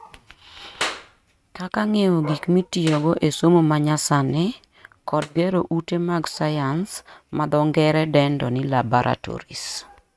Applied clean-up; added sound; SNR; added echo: neural mask model RNNoise.